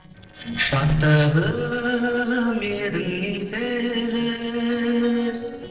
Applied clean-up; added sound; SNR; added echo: neural separator model SepFormer DNS4.